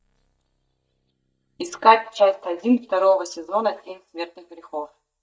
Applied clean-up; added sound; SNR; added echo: neural mask model DeepFilterNet 3.